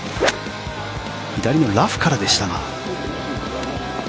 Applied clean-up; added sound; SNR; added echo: none; none; none; none.